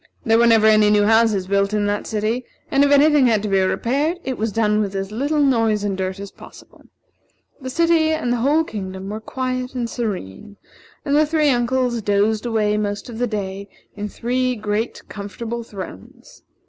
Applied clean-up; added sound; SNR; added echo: none; none; none; none.